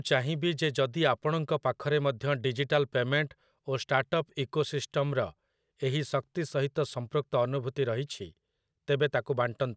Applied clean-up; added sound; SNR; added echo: none; none; none; none.